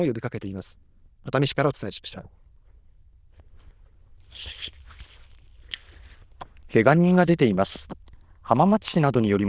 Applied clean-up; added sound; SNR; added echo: neural diffusion model UNIVERSE++.